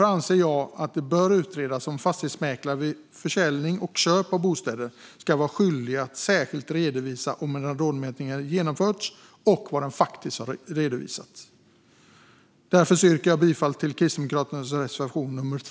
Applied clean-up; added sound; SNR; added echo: none; none; none; none.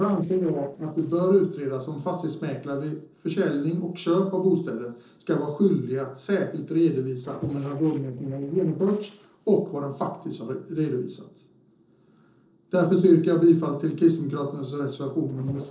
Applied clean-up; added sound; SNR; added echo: neural separator model SepFormer DNS4.